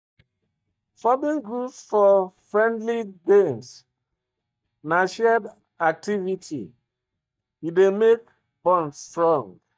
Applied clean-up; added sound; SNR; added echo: neural mask model DeepFilterNet 3.